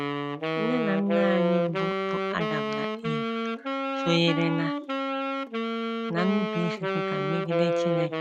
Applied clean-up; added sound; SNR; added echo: none; Wind instrument, woodwind instrument; -2 dB; none.